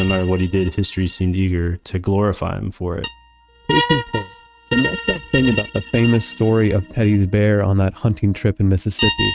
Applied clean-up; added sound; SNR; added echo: neural mask model RNNoise.